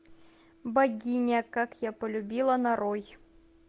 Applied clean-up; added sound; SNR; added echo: none; none; none; none.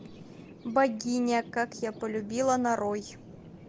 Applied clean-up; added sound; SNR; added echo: none; Thunder; 17 dB; none.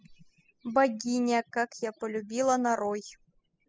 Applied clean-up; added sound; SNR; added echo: classical method spectral subtraction.